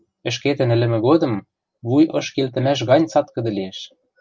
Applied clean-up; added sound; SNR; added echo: none; none; none; none.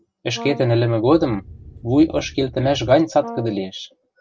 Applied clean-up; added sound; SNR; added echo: none; Wind + Brass instrument; 16 dB; none.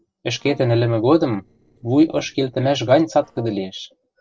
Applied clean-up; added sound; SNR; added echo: neural separator model SepFormer DNS4.